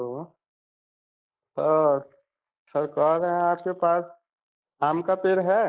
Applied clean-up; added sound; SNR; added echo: neural mask model Resemble Enhance denoiser.